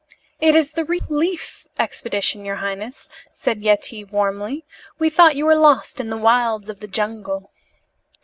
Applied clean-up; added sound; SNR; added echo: none; none; none; none.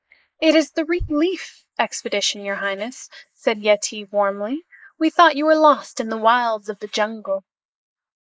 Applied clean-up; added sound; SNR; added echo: neural mask model Resemble Enhance denoiser.